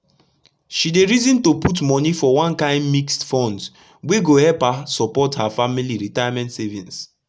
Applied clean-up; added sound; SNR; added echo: none; none; none; none.